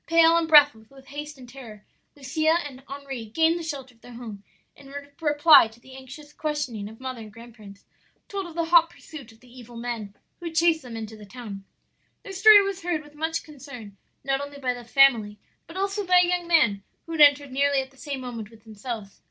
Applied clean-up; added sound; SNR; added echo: none; none; none; none.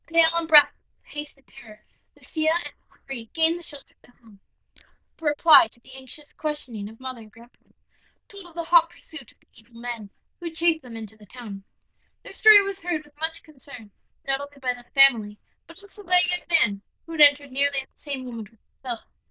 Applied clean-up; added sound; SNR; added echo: neural diffusion model UNIVERSE++.